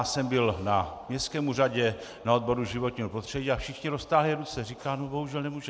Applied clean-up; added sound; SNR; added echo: none; none; none; none.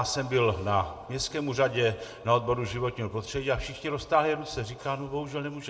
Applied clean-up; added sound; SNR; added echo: none; none; none; reverberation time 0.5 s.